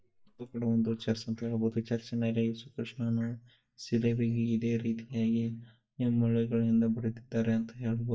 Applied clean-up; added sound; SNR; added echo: neural mask model DeepFilterNet 3.